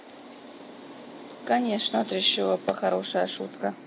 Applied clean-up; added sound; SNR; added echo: none; none; none; none.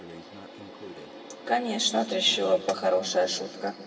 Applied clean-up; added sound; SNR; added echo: none; Breathing; 20 dB; reverberation time 1.3 s.